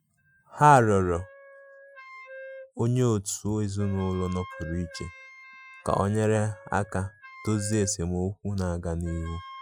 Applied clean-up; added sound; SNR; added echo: classical method Wiener filter.